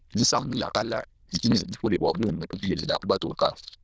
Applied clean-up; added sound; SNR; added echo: neural diffusion model UNIVERSE++.